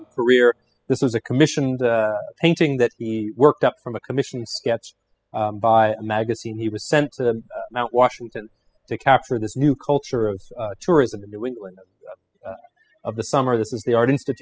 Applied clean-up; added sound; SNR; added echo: classical method spectral subtraction.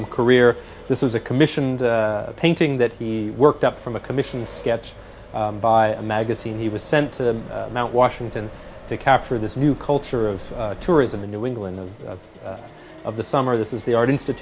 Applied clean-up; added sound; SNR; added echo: none; Accelerating, revving, vroom; 19 dB; none.